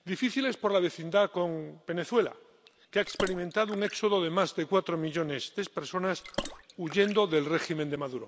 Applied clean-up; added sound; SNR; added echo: none; Water / Splash, splatter; 13 dB; none.